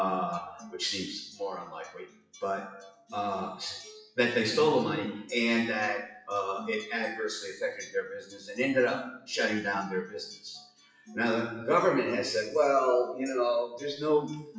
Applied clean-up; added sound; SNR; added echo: classical method WPE with log-MMSE.